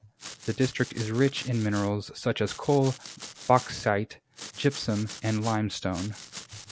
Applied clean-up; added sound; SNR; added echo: none; Domestic sounds, home sounds; 16 dB; none.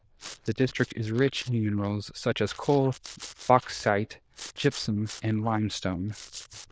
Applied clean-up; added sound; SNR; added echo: neural diffusion model UNIVERSE++.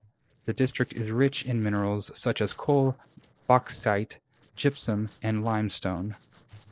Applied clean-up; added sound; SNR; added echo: neural separator model SepFormer DNS4.